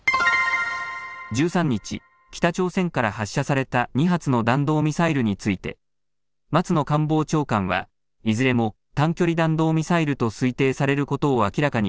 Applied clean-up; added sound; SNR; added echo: none; none; none; none.